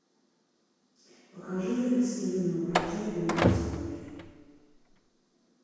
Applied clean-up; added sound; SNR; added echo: none; Slam; -1 dB; reverberation time 2.0 s.